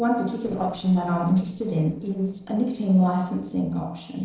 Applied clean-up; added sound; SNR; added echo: neural separator model SepFormer DNS4.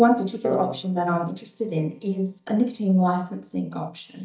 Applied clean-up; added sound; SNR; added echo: neural mask model DeepFilterNet 3.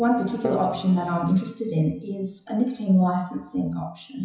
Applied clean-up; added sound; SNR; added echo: classical method WPE with log-MMSE.